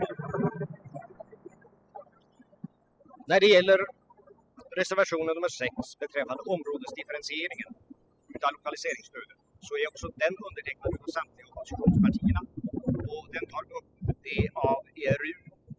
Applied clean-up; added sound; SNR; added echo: classical method spectral subtraction.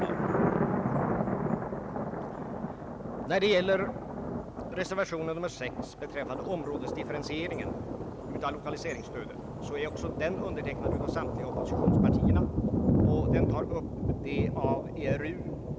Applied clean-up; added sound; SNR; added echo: none; Thunder; -5 dB; none.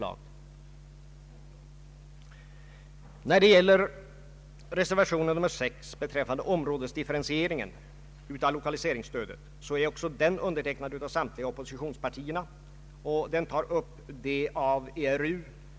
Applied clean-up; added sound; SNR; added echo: none; none; none; none.